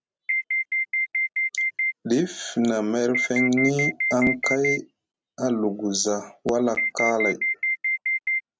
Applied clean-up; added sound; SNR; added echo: none; Alarm; -1 dB; none.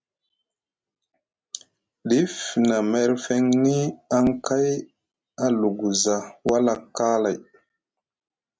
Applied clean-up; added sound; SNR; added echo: none; none; none; none.